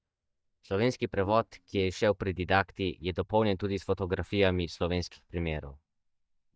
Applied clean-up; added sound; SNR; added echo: neural mask model DeepFilterNet 3.